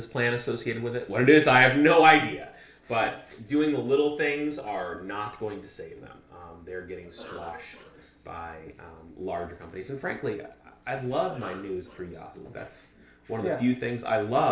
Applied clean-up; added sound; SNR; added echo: neural separator model SepFormer DNS4.